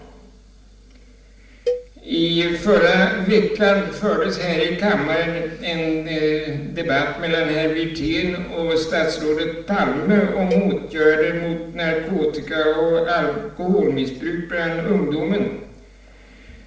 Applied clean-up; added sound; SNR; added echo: none; Cowbell; 10 dB; reverberation time 0.8 s.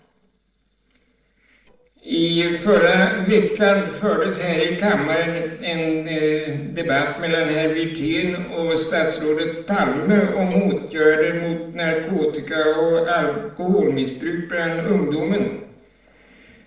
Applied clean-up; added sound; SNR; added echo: neural separator model SepFormer DNS4.